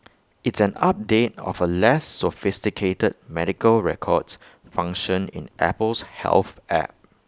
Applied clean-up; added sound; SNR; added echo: none; none; none; none.